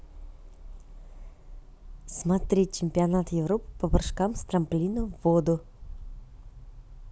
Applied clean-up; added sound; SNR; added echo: none; none; none; none.